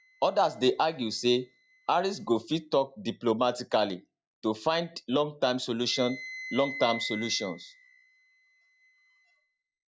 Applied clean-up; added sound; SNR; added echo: classical method log-MMSE.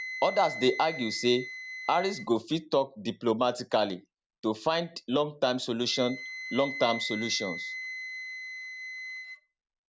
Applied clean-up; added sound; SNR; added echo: none; Wind instrument, woodwind instrument; 11 dB; none.